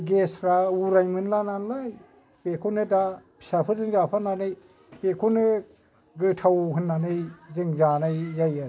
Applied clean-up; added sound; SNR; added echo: none; none; none; none.